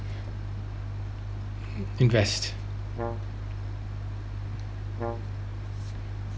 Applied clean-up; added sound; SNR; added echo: none; Brass instrument; 10 dB; none.